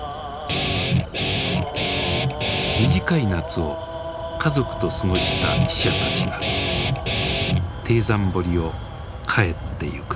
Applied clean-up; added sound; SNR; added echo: none; Guitar; -3 dB; none.